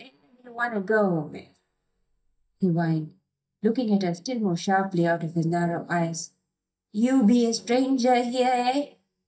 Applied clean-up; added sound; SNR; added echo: neural mask model DeepFilterNet 3.